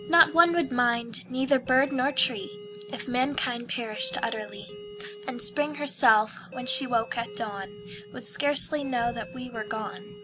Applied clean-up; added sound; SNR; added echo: none; Doorbell; 16 dB; none.